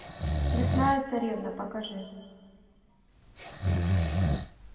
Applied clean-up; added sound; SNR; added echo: none; Breathing; -3 dB; reverberation time 1.5 s.